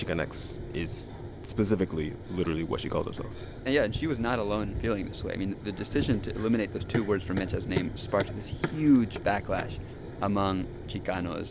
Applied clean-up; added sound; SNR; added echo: none; Run; 7 dB; none.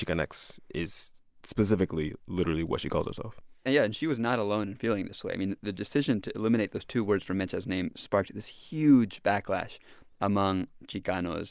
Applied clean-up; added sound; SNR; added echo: none; none; none; none.